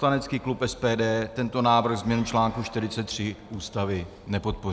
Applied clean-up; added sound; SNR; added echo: none; none; none; none.